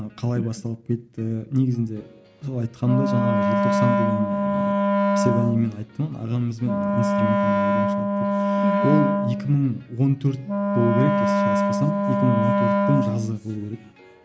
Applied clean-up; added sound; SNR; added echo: none; Wind instrument, woodwind instrument; -3 dB; none.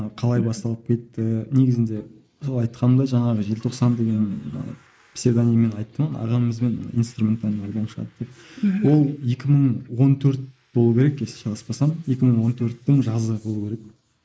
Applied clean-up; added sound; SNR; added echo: neural mask model Resemble Enhance denoiser.